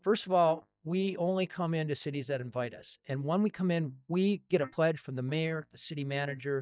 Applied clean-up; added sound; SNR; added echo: neural mask model DeepFilterNet 3.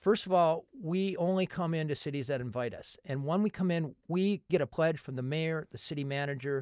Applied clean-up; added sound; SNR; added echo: none; none; none; none.